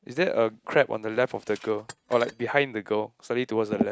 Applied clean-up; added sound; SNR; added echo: neural mask model RNNoise.